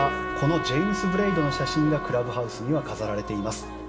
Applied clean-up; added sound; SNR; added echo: none; Trumpet; 7 dB; reverberation time 0.7 s.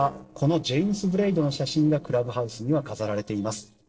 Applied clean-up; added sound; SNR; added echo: neural separator model SepFormer DNS4.